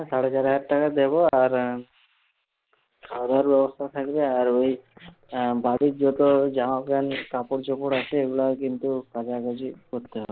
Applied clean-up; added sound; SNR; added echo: neural mask model Resemble Enhance denoiser.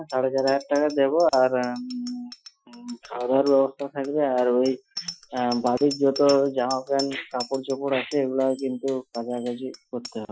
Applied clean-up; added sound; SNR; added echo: classical method Wiener filter.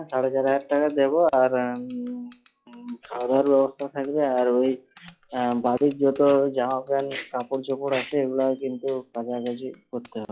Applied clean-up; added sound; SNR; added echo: classical method log-MMSE.